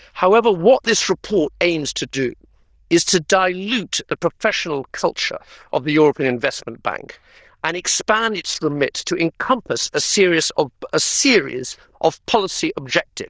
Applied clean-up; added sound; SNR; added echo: neural diffusion model UNIVERSE++.